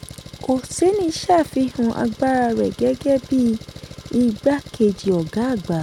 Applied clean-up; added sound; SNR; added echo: none; Engine; 17 dB; none.